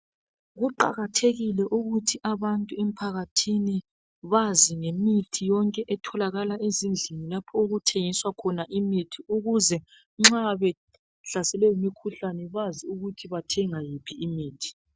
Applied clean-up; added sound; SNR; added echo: none; none; none; none.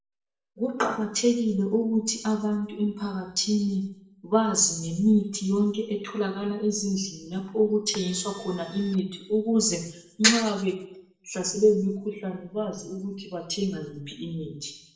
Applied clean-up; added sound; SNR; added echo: none; Printer; 19 dB; reverberation time 0.7 s.